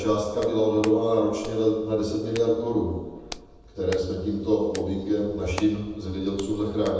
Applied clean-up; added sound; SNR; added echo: none; Hands; 19 dB; reverberation time 1.1 s.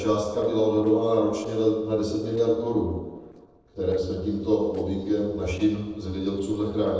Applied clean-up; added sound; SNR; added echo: neural separator model SepFormer DNS4.